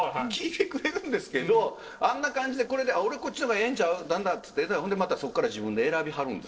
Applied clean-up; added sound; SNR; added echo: neural separator model SepFormer DNS4.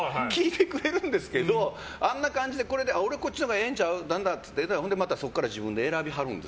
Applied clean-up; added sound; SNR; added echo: none; none; none; none.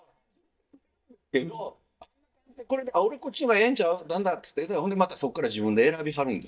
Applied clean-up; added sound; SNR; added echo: neural mask model DeepFilterNet 3.